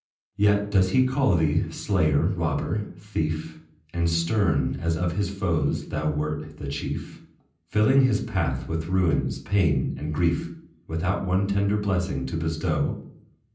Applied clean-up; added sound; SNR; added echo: none; none; none; reverberation time 0.6 s.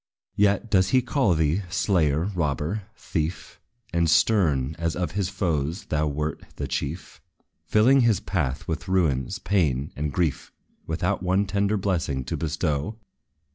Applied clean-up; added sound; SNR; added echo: none; none; none; none.